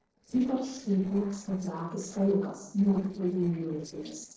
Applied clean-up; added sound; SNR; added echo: neural separator model SepFormer DNS4.